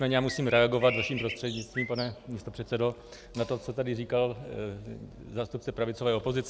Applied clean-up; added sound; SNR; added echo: none; Bird; 8 dB; none.